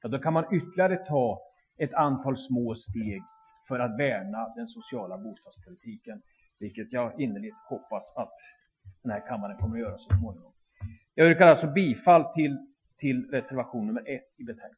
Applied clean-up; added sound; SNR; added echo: classical method Wiener filter.